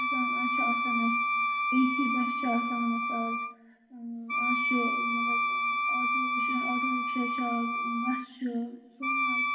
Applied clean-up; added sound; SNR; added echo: none; Wind instrument, woodwind instrument; -4 dB; reverberation time 2.2 s.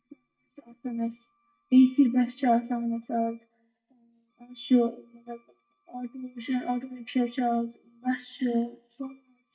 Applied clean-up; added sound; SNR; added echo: neural mask model DeepFilterNet 3.